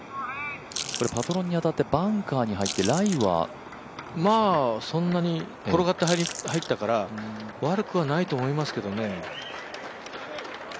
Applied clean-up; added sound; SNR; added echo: none; Chewing, mastication / Crushing; 10 dB; none.